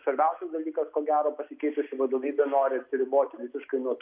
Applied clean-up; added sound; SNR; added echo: none; none; none; none.